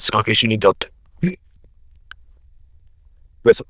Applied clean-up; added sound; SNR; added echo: neural diffusion model UNIVERSE++.